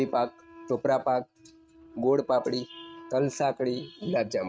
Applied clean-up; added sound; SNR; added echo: neural mask model RNNoise.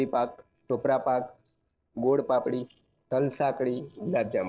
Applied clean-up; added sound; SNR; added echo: neural separator model SepFormer DNS4.